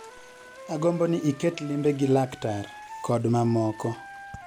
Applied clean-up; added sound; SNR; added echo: none; Toilet flush + Wind instrument, woodwind instrument; 17 dB; none.